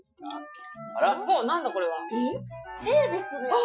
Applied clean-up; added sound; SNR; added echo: classical method Wiener filter.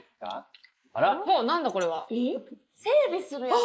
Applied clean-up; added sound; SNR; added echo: neural mask model Resemble Enhance denoiser.